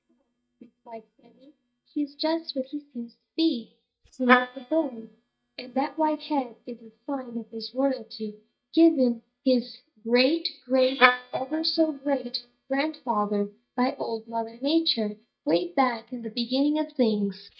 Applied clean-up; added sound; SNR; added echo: neural mask model DeepFilterNet 3.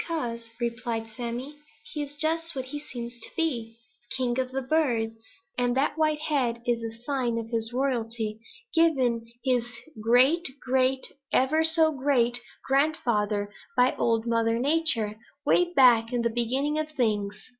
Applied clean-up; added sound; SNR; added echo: none; none; none; none.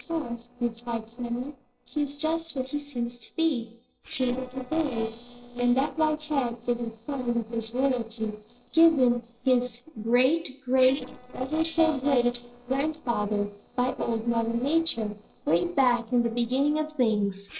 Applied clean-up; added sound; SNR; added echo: neural separator model SepFormer DNS4.